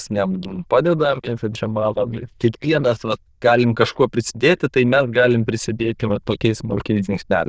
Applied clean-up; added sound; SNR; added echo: neural diffusion model UNIVERSE++.